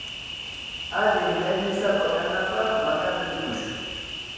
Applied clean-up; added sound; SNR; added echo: none; Cricket; 9 dB; reverberation time 1.9 s.